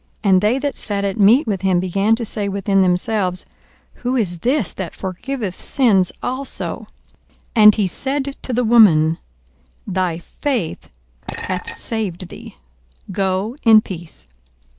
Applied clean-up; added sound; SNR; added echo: neural separator model SepFormer DNS4.